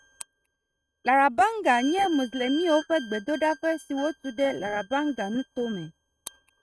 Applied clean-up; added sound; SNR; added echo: neural mask model RNNoise.